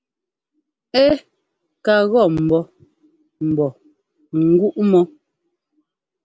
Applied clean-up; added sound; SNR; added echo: none; none; none; none.